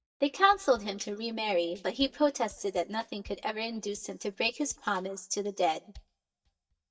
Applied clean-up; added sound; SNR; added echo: neural mask model DeepFilterNet 3.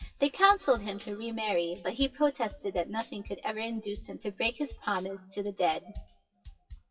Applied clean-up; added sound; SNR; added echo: classical method WPE with log-MMSE.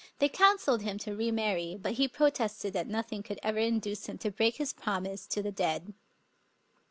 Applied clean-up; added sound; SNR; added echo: none; none; none; none.